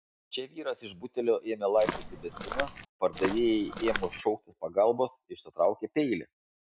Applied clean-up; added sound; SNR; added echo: none; Walk, footsteps; 6 dB; none.